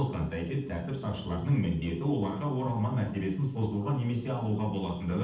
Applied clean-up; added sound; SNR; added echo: neural separator model SepFormer DNS4.